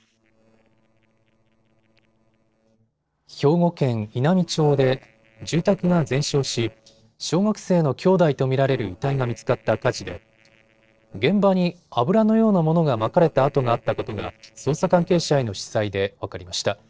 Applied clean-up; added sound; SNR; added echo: neural separator model SepFormer DNS4.